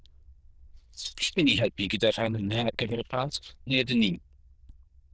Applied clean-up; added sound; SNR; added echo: neural diffusion model UNIVERSE++.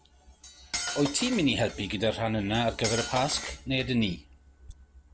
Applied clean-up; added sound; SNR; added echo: none; Cutlery, silverware; 9 dB; none.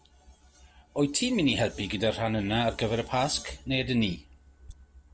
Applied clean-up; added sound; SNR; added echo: none; none; none; none.